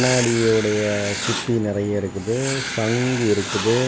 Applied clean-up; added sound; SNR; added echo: none; Writing; 7 dB; none.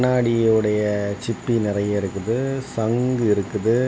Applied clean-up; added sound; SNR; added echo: none; none; none; none.